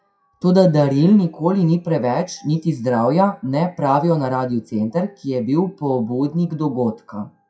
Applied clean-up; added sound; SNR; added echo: classical method WPE with log-MMSE.